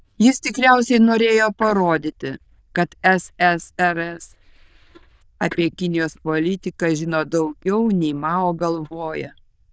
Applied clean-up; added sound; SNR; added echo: neural diffusion model UNIVERSE++.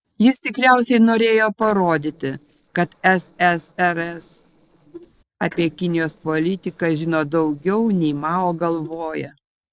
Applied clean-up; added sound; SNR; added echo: neural separator model SepFormer DNS4.